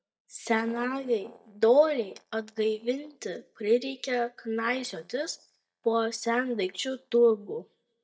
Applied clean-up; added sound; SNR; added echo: neural mask model DeepFilterNet 3.